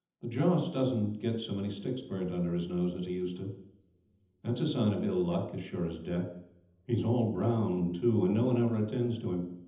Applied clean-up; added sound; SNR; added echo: none; none; none; reverberation time 0.8 s.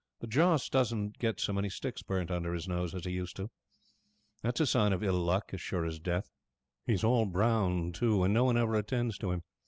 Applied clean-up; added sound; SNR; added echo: none; none; none; none.